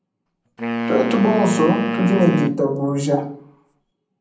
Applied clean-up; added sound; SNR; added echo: none; Wind instrument, woodwind instrument; 5 dB; reverberation time 0.6 s.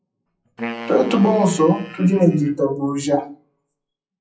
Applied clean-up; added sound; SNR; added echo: classical method WPE with log-MMSE.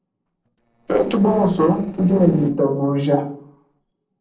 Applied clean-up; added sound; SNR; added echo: neural separator model SepFormer DNS4.